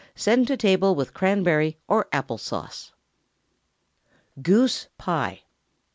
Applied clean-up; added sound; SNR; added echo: none; none; none; none.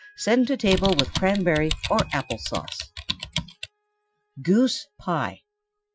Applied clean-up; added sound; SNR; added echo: classical method Wiener filter.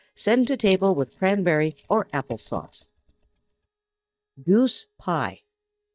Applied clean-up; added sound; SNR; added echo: neural mask model DeepFilterNet 3.